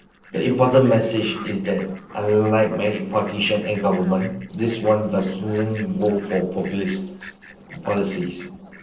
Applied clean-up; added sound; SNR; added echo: neural separator model SepFormer DNS4.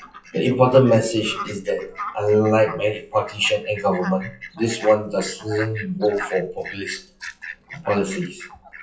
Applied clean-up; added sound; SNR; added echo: classical method WPE with log-MMSE.